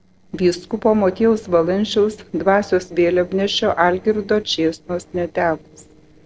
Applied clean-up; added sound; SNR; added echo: neural separator model SepFormer DNS4.